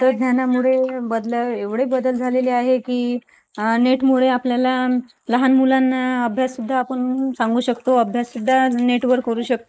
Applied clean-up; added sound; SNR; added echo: neural mask model Resemble Enhance denoiser.